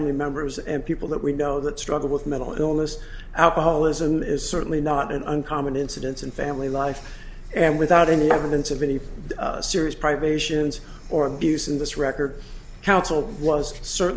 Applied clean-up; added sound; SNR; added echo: none; none; none; none.